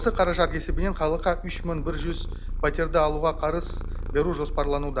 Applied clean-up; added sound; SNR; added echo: none; Purr; 3 dB; none.